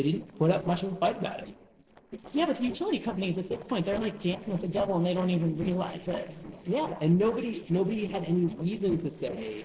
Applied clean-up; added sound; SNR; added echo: neural separator model SepFormer DNS4.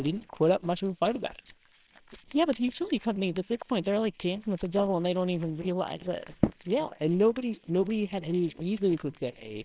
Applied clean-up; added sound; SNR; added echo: neural separator model SepFormer WHAMR!.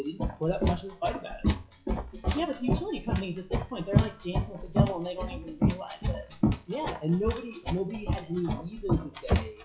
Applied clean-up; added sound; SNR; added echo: classical method WPE with log-MMSE.